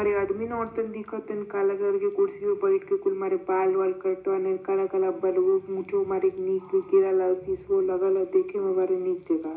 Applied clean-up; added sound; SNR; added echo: none; none; none; reverberation time 0.4 s.